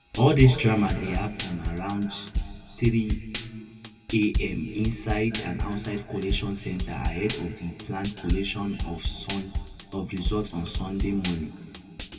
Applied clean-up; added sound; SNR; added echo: none; Drum / Drum kit; 6 dB; reverberation time 2.4 s.